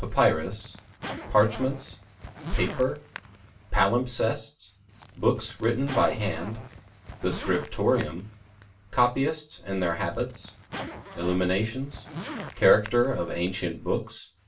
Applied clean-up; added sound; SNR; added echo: none; Zipper (clothing); 14 dB; reverberation time 0.2 s.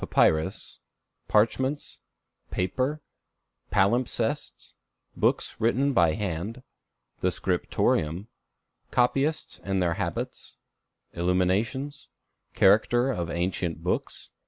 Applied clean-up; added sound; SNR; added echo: none; none; none; none.